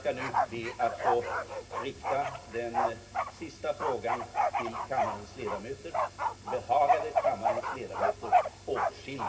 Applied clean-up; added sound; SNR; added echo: none; Bark; -3 dB; reverberation time 0.4 s.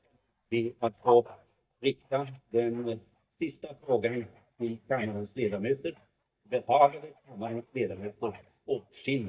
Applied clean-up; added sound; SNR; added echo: neural mask model DeepFilterNet 3.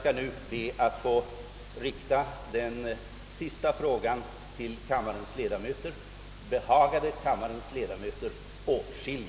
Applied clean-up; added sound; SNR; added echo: none; none; none; none.